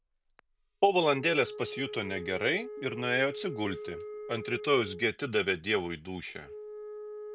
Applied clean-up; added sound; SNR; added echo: none; Wind instrument, woodwind instrument; 11 dB; none.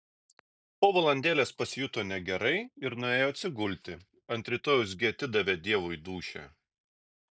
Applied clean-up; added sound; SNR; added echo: none; none; none; none.